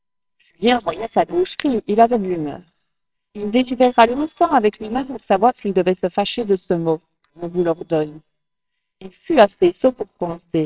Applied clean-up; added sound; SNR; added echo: neural separator model SepFormer WHAMR!.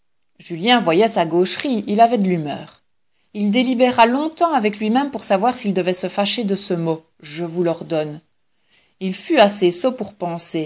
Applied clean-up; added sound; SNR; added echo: none; none; none; none.